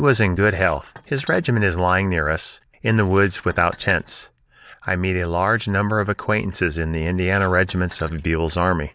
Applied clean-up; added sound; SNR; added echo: neural separator model SepFormer DNS4.